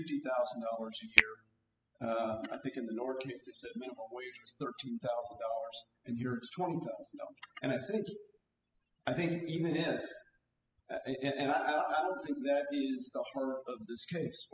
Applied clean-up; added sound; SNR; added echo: classical method spectral subtraction.